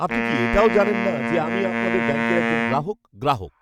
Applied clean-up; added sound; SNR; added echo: neural mask model RNNoise.